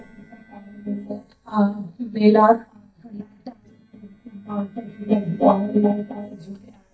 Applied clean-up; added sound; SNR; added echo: neural mask model DeepFilterNet 3.